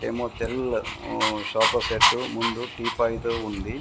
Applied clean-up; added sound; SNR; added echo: none; Dog; 1 dB; none.